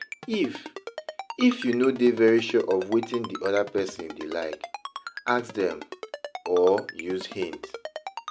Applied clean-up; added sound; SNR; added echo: none; Ringtone; 13 dB; none.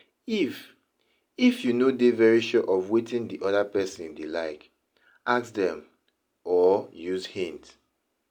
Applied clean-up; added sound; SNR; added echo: none; none; none; none.